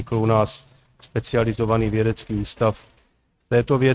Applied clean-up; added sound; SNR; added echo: neural mask model RNNoise.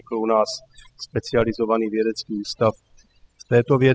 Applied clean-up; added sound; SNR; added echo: classical method spectral subtraction.